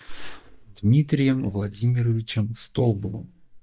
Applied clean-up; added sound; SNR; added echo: neural mask model DeepFilterNet 3.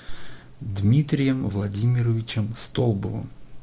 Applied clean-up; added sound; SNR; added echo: none; none; none; none.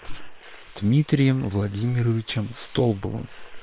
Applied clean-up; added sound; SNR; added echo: neural separator model SepFormer WHAM!.